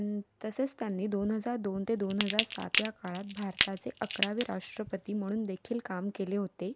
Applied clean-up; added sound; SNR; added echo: none; Crackle / Crushing; -2 dB; none.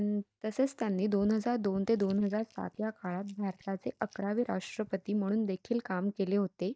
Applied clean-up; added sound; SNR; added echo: neural mask model DeepFilterNet 3.